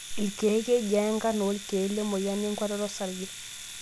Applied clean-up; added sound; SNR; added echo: none; Domestic sounds, home sounds; 12 dB; none.